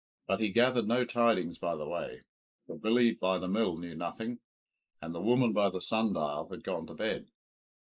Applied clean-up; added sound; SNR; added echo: neural mask model Resemble Enhance denoiser.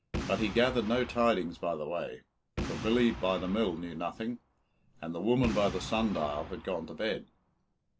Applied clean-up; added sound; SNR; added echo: none; Boom; 10 dB; none.